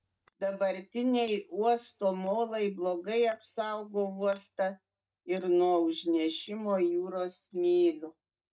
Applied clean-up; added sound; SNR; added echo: neural mask model DeepFilterNet 3.